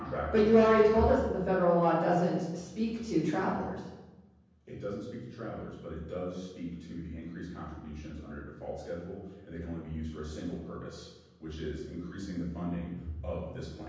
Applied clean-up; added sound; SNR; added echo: none; none; none; reverberation time 1.1 s.